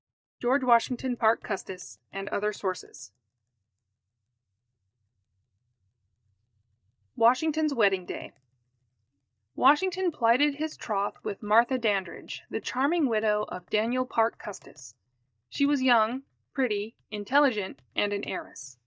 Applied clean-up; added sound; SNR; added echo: neural mask model DeepFilterNet 3.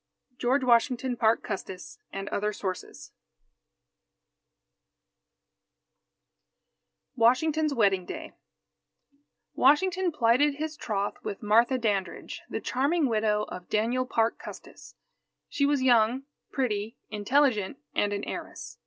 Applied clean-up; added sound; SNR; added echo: none; none; none; none.